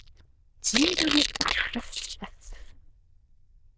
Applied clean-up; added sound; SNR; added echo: neural diffusion model UNIVERSE++.